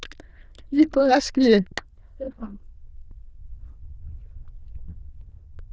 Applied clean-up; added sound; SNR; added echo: neural diffusion model UNIVERSE++.